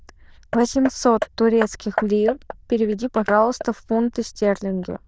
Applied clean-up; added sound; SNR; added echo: neural diffusion model UNIVERSE++.